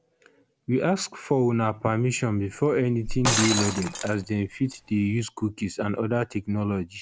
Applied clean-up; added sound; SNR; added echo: none; Shatter; 9 dB; none.